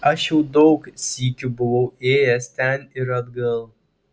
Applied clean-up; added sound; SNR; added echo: none; none; none; none.